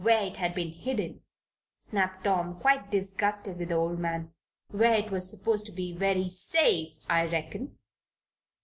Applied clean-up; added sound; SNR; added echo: none; none; none; none.